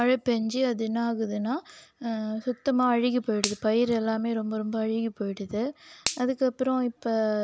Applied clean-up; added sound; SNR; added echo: none; Finger snapping; 11 dB; none.